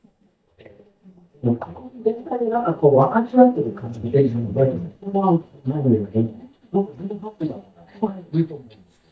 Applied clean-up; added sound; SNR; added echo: neural mask model DeepFilterNet 3.